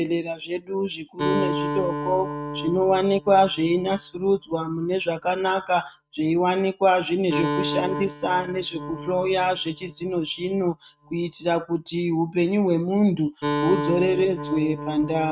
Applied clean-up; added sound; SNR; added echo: neural mask model RNNoise.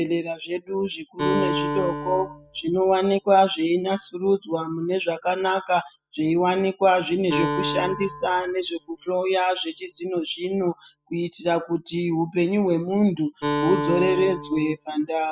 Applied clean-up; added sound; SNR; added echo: classical method spectral subtraction.